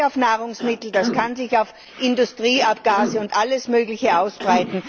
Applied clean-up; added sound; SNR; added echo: none; Cough; 9 dB; none.